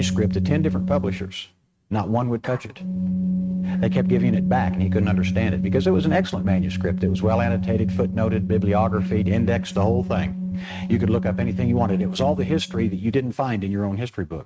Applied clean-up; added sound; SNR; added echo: neural mask model RNNoise.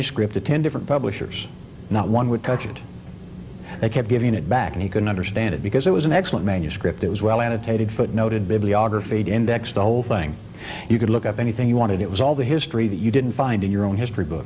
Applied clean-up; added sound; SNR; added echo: none; none; none; none.